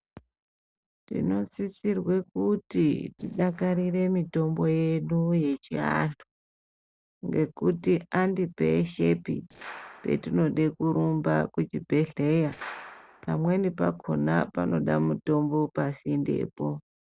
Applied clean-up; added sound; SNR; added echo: neural separator model SepFormer DNS4.